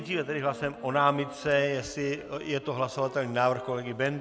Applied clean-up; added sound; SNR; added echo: none; Wind instrument, woodwind instrument; 18 dB; none.